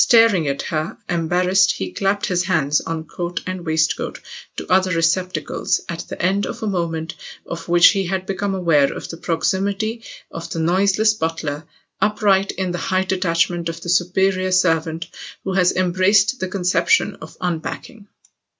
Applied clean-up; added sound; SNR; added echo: none; none; none; none.